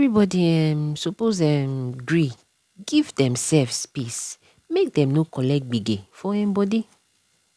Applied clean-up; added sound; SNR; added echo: none; none; none; none.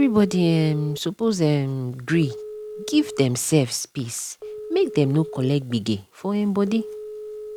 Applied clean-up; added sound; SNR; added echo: none; Telephone; 14 dB; none.